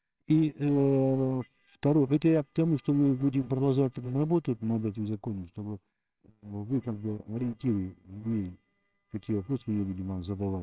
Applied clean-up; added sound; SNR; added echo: neural separator model SepFormer WHAMR!.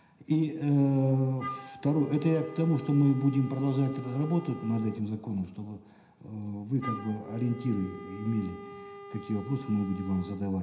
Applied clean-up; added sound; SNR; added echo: none; Wind instrument, woodwind instrument; 16 dB; reverberation time 0.9 s.